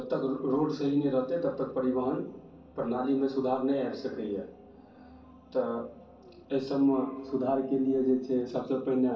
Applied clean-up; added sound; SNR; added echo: none; none; none; reverberation time 0.3 s.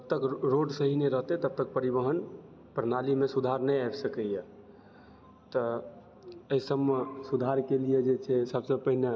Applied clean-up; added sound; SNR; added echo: none; none; none; none.